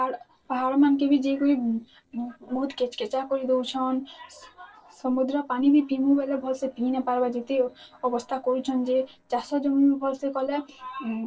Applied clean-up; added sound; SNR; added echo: neural separator model SepFormer DNS4.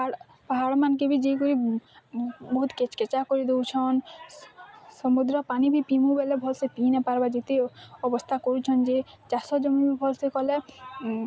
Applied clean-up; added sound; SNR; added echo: none; none; none; none.